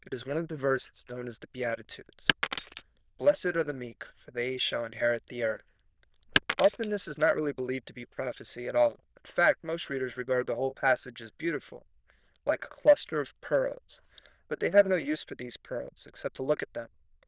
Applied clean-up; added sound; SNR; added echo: neural diffusion model UNIVERSE++.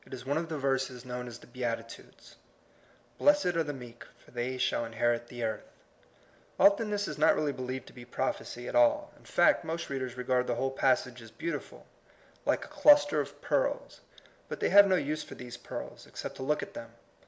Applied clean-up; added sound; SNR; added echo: none; none; none; none.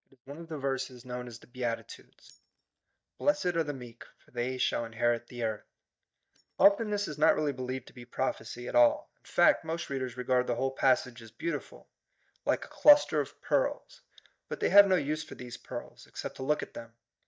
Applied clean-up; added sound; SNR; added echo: neural mask model DeepFilterNet 3.